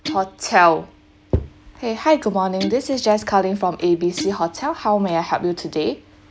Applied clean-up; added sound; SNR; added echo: none; Guitar; 15 dB; none.